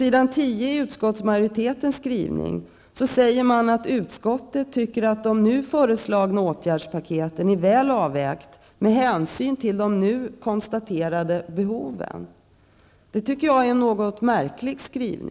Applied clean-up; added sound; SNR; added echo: none; none; none; none.